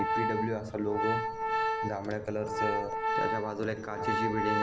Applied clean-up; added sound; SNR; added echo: none; Organ; -2 dB; none.